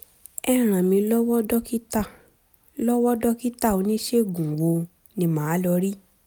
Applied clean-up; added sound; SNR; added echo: none; none; none; none.